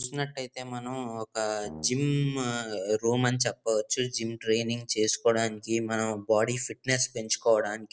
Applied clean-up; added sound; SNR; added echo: none; Brass instrument; 19 dB; none.